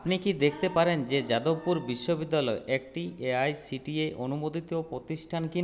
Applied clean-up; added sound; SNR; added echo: none; none; none; none.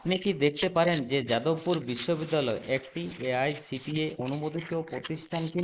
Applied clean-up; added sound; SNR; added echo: neural mask model Resemble Enhance denoiser.